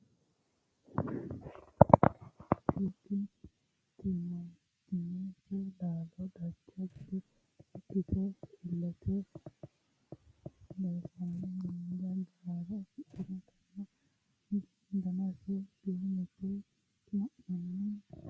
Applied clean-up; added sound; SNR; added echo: neural mask model Resemble Enhance denoiser.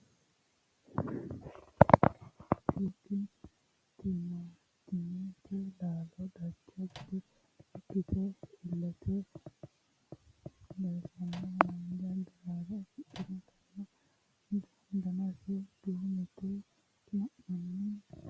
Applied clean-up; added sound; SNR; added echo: none; Microwave oven; 18 dB; none.